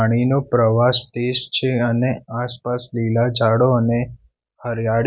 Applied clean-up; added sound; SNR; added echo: none; none; none; none.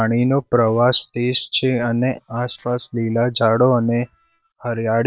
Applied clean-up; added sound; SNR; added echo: neural separator model SepFormer WHAM!.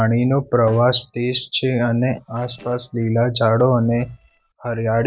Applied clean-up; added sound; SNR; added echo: neural separator model SepFormer DNS4.